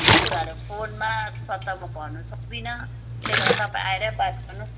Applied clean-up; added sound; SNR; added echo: none; Splash, splatter; -3 dB; reverberation time 3.0 s.